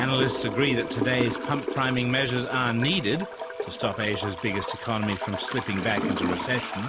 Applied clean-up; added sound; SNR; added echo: none; Toilet flush / Gurgling; 5 dB; none.